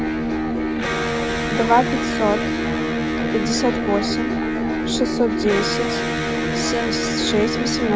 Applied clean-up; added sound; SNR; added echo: none; Electric guitar; -1 dB; none.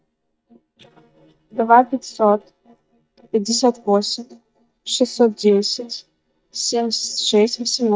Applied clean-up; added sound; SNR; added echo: neural mask model DeepFilterNet 3.